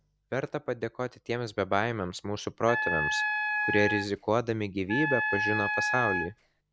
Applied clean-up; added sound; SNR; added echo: none; Wind instrument, woodwind instrument; 0 dB; none.